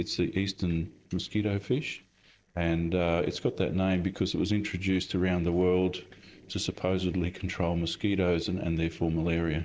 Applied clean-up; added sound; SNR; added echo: neural separator model SepFormer DNS4.